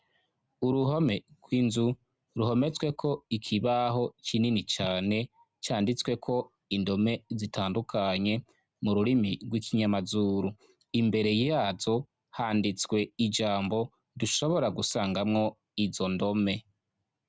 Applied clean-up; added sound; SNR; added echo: none; none; none; none.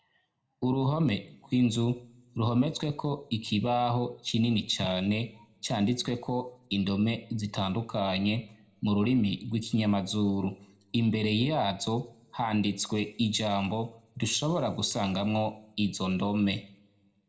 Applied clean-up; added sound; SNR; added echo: none; none; none; reverberation time 0.5 s.